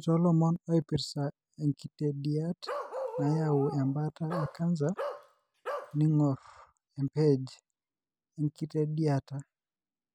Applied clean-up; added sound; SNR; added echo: none; Bark; 8 dB; none.